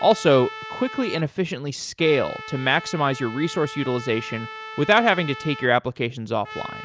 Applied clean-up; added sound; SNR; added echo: none; Trumpet; 14 dB; none.